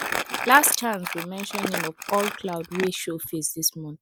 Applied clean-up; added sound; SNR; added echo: none; Crumpling, crinkling; 7 dB; none.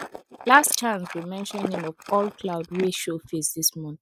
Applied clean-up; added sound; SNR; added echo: neural mask model RNNoise.